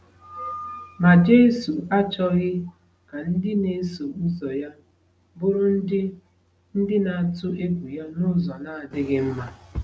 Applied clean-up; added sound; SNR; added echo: none; none; none; none.